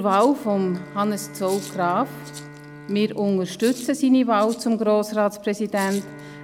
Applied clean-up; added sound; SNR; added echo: none; Rattle (instrument) + Bowed string instrument; 18 dB; none.